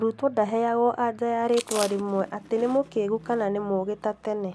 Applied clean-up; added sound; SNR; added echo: none; Chewing, mastication; 14 dB; none.